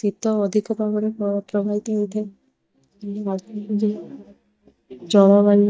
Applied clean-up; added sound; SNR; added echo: neural mask model DeepFilterNet 3.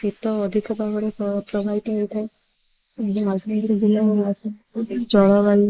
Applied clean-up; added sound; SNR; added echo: neural mask model Resemble Enhance denoiser.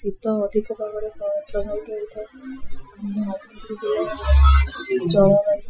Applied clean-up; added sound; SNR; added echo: classical method Wiener filter.